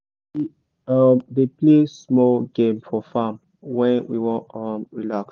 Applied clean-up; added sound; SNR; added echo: none; none; none; none.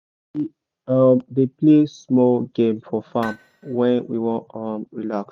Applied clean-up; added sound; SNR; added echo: neural mask model RNNoise.